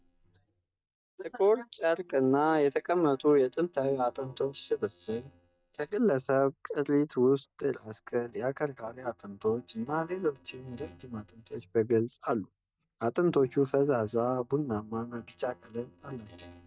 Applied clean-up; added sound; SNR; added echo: neural mask model DeepFilterNet 3.